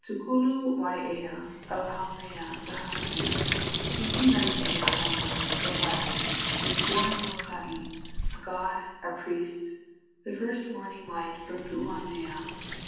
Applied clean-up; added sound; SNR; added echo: none; Sink (filling or washing) / Water tap, faucet; -2 dB; reverberation time 1.1 s.